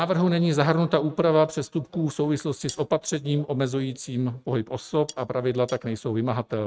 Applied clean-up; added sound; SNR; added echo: neural mask model RNNoise.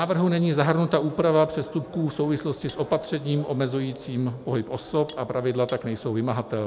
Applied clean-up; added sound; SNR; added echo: none; Cutlery, silverware; 17 dB; none.